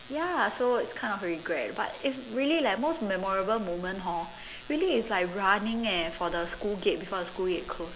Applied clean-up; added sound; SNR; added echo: none; Thunder; 20 dB; none.